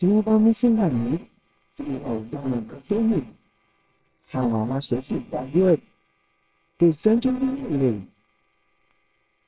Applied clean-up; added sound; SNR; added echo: neural separator model SepFormer WHAMR!.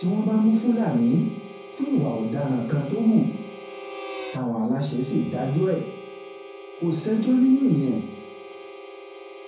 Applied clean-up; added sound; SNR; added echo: none; Harmonica; 16 dB; reverberation time 0.6 s.